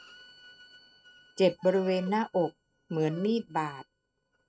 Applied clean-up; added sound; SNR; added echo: neural mask model RNNoise.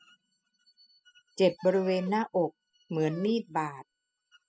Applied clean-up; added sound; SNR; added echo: classical method spectral subtraction.